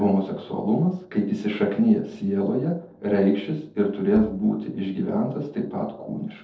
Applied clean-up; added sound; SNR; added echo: neural separator model SepFormer DNS4.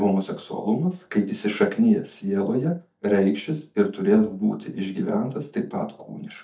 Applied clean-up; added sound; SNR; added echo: neural mask model DeepFilterNet 3.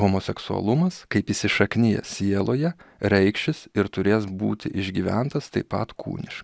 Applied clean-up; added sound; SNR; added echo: none; none; none; none.